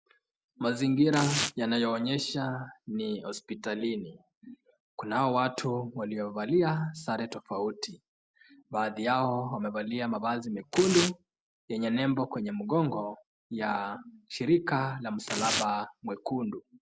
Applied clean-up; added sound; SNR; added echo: none; Tearing; 5 dB; none.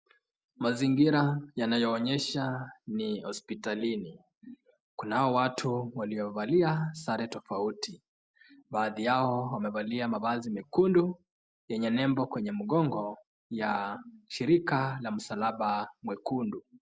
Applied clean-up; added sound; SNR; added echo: none; none; none; none.